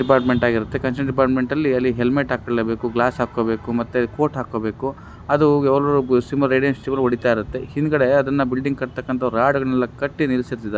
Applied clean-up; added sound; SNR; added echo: none; none; none; none.